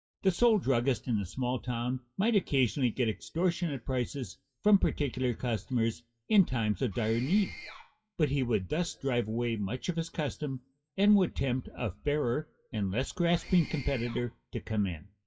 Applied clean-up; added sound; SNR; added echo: classical method WPE with log-MMSE.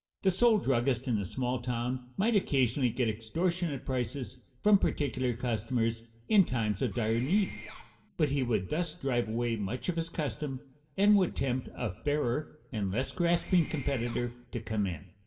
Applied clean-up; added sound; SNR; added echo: none; Mechanisms; 15 dB; reverberation time 0.7 s.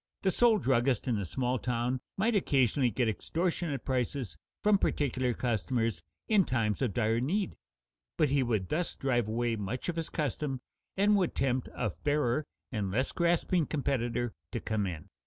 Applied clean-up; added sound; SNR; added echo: none; none; none; none.